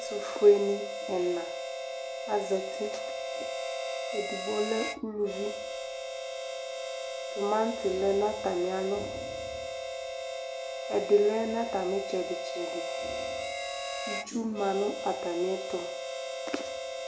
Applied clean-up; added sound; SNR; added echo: none; Harmonica; 4 dB; none.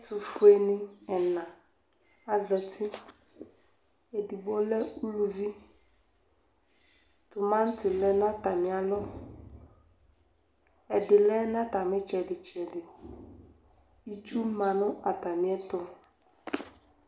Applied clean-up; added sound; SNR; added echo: none; none; none; none.